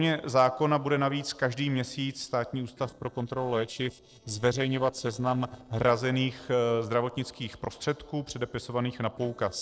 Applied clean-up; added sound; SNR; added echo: neural separator model SepFormer DNS4.